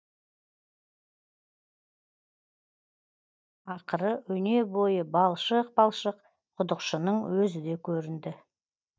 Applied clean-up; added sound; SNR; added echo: neural mask model DeepFilterNet 3.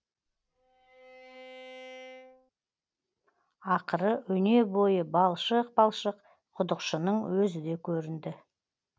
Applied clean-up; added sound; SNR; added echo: none; Bowed string instrument; 19 dB; none.